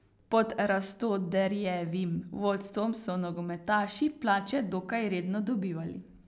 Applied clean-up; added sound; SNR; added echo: none; none; none; none.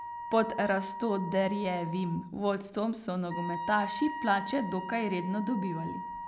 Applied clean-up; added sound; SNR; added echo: none; Wind instrument, woodwind instrument; 8 dB; none.